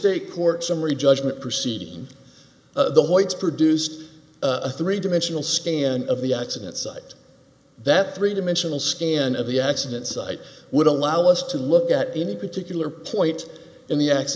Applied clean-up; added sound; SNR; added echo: none; none; none; none.